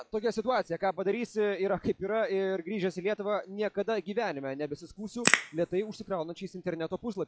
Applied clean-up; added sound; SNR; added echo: classical method log-MMSE.